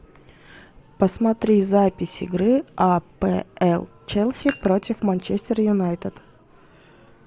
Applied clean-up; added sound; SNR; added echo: none; Dishes, pots, and pans; 16 dB; none.